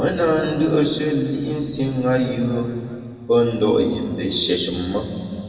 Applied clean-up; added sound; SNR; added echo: none; none; none; reverberation time 2.4 s.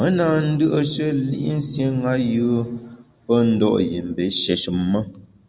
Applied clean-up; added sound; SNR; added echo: none; none; none; none.